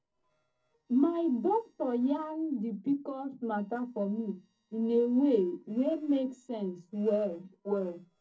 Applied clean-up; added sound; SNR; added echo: neural separator model SepFormer DNS4.